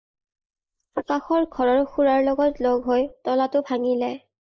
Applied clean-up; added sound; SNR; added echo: neural mask model Resemble Enhance denoiser.